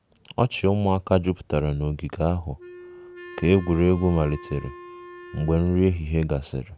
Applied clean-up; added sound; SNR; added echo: none; Wind instrument, woodwind instrument; 18 dB; none.